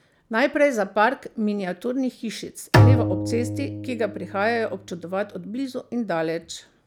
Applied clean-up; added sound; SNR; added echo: none; Bowed string instrument; -2 dB; none.